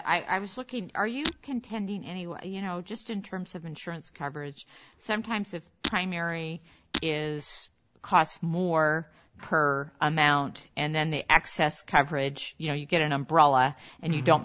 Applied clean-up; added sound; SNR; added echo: none; Shatter; 9 dB; none.